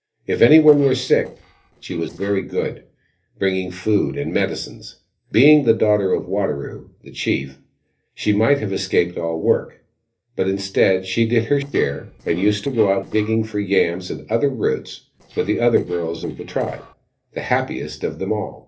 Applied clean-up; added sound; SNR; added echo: neural separator model SepFormer DNS4.